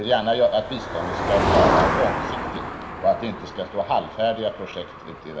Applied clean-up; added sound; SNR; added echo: none; Motor vehicle (road); 2 dB; reverberation time 0.6 s.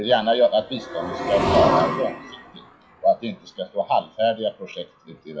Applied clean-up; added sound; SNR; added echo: classical method WPE with log-MMSE.